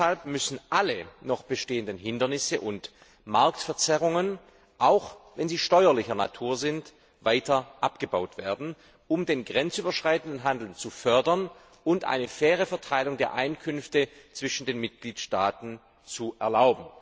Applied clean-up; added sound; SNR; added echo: none; none; none; none.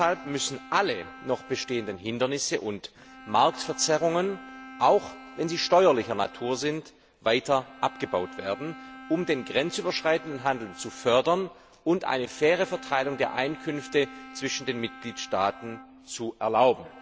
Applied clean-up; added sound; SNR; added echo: none; Bowed string instrument; 18 dB; none.